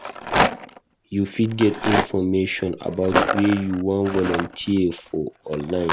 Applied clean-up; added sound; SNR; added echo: none; Rattle; 3 dB; none.